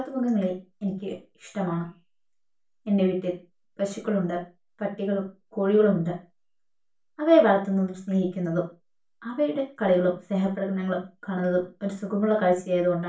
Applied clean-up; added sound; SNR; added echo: none; none; none; reverberation time 0.3 s.